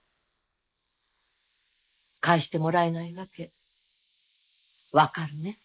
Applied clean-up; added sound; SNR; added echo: neural mask model Resemble Enhance denoiser.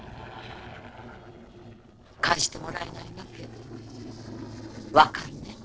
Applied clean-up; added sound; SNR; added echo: neural separator model SepFormer DNS4.